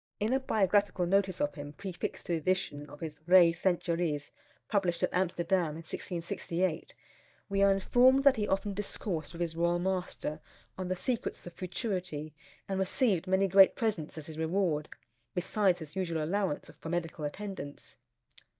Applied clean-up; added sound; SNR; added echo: neural mask model DeepFilterNet 3.